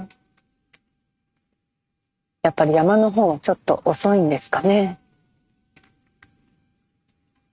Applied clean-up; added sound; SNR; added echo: neural mask model RNNoise.